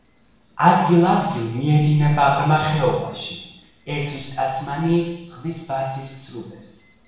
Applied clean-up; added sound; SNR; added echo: none; Alarm; 17 dB; reverberation time 0.9 s.